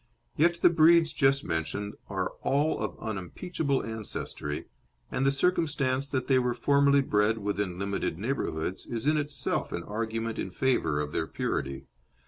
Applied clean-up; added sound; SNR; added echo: none; none; none; none.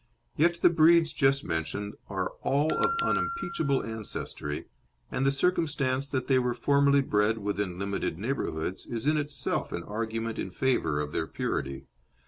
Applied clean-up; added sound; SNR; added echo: none; Bell; 6 dB; none.